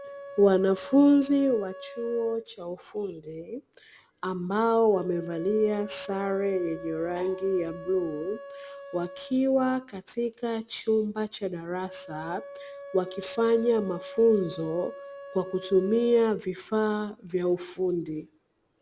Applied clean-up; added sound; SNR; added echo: none; Wind instrument, woodwind instrument; 17 dB; none.